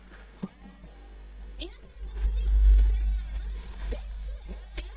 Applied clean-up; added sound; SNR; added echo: neural mask model DeepFilterNet 3.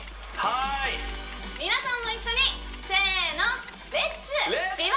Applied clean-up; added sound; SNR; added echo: none; Mechanisms; 19 dB; reverberation time 0.2 s.